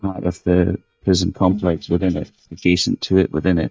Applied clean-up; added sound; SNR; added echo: neural mask model DeepFilterNet 3.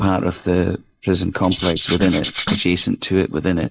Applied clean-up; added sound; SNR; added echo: neural mask model Resemble Enhance denoiser.